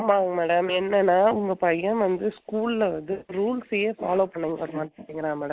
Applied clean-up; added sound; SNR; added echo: neural mask model Resemble Enhance denoiser.